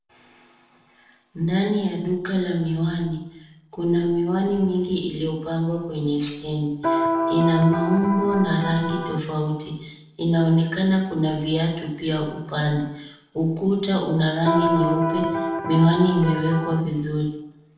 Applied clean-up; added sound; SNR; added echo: neural separator model SepFormer DNS4.